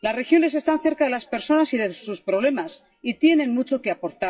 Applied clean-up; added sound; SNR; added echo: classical method WPE with log-MMSE.